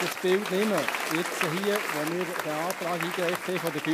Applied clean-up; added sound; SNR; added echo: none; Applause; 3 dB; none.